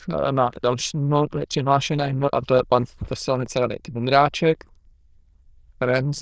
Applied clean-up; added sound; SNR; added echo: neural diffusion model UNIVERSE++.